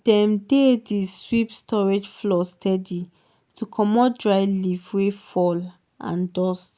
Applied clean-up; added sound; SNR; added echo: none; none; none; none.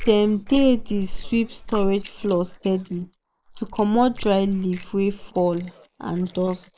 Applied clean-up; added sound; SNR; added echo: neural mask model Resemble Enhance denoiser.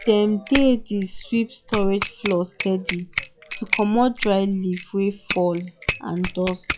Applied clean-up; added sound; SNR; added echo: classical method log-MMSE.